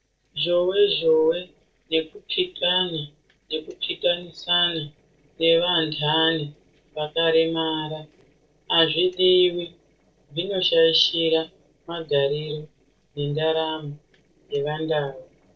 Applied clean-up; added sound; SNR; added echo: neural separator model SepFormer DNS4.